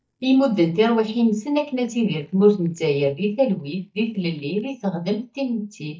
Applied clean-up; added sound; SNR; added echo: neural mask model DeepFilterNet 3.